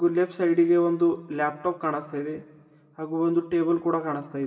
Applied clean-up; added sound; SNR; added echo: none; none; none; reverberation time 1.6 s.